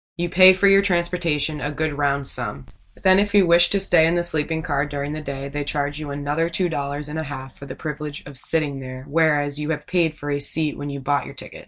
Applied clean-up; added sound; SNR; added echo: neural mask model DeepFilterNet 3.